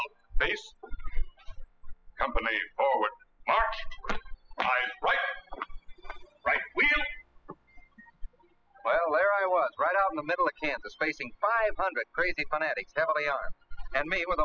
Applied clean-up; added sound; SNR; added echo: classical method spectral subtraction.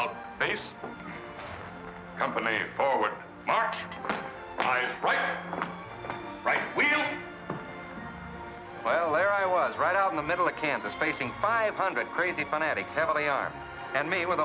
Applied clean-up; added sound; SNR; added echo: none; none; none; none.